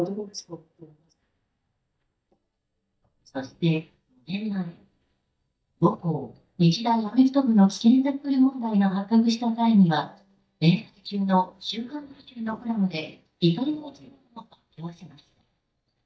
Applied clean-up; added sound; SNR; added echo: neural mask model DeepFilterNet 3.